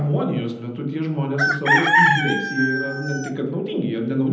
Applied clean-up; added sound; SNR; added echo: none; Chicken, rooster; -3 dB; reverberation time 0.8 s.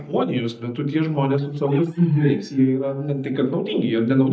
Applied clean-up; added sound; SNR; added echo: neural mask model DeepFilterNet 3.